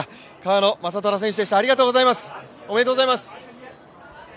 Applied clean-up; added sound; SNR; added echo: none; none; none; none.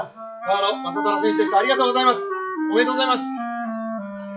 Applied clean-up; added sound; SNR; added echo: classical method WPE with log-MMSE.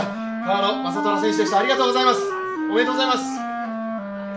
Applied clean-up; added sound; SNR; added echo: none; Wind instrument, woodwind instrument; 2 dB; reverberation time 0.4 s.